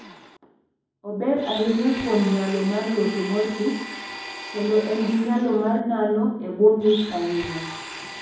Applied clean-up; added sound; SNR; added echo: none; Domestic sounds, home sounds; 13 dB; reverberation time 1.2 s.